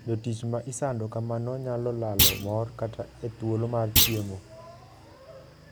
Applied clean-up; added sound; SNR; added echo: none; Thump, thud; -2 dB; none.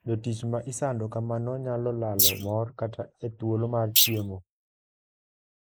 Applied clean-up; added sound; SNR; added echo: neural mask model Resemble Enhance denoiser.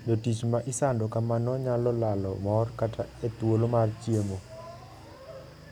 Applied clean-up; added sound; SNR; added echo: none; none; none; none.